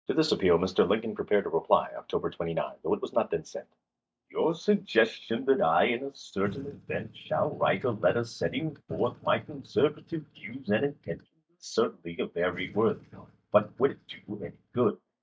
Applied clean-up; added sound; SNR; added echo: neural mask model DeepFilterNet 3.